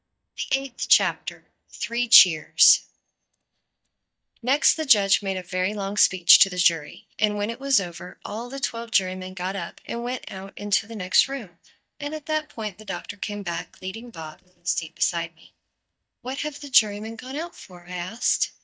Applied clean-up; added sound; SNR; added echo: neural mask model DeepFilterNet 3.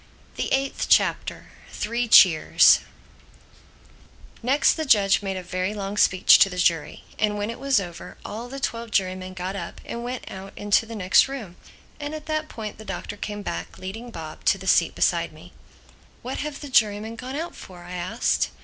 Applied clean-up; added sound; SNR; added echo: none; none; none; none.